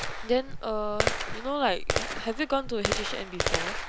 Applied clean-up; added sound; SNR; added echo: none; Gunshot, gunfire; 0 dB; none.